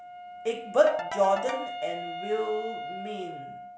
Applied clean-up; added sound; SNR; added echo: none; Wind instrument, woodwind instrument + Ringtone / Keyboard (musical); 8 dB; none.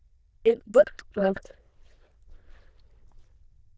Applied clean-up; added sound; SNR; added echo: neural diffusion model UNIVERSE++.